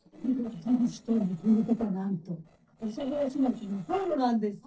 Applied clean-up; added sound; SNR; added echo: neural separator model SepFormer DNS4.